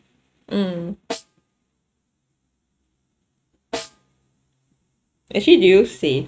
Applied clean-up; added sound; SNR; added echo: neural mask model RNNoise.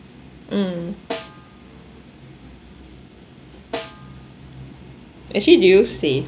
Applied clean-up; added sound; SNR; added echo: none; Snare drum; 14 dB; none.